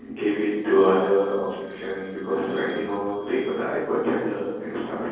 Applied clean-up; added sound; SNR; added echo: neural separator model SepFormer DNS4.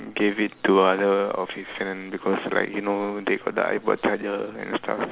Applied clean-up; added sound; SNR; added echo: none; none; none; none.